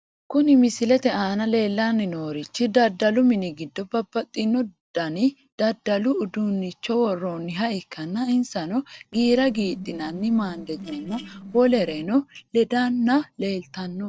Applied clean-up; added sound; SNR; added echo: neural separator model SepFormer DNS4.